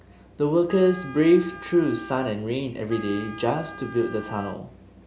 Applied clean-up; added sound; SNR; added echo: none; Wind instrument, woodwind instrument; 17 dB; none.